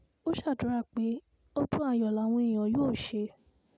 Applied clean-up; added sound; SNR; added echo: none; none; none; none.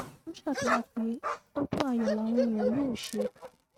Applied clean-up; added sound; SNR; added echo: neural mask model RNNoise.